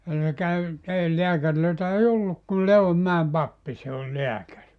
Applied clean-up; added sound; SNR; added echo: none; none; none; none.